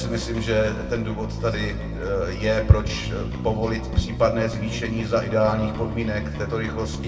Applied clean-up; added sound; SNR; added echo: none; Bass guitar; 7 dB; reverberation time 1.2 s.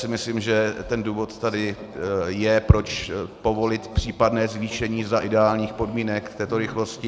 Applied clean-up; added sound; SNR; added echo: none; none; none; none.